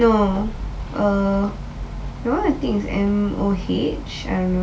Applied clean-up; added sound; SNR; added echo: none; none; none; none.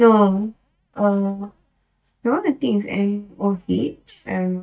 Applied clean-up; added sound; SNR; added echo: neural mask model DeepFilterNet 3.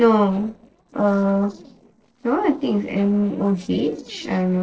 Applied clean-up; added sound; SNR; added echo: neural separator model SepFormer DNS4.